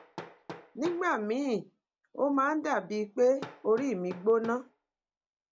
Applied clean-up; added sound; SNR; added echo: none; Hammer; 18 dB; none.